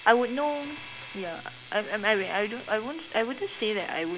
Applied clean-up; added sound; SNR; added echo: none; Domestic sounds, home sounds; 17 dB; none.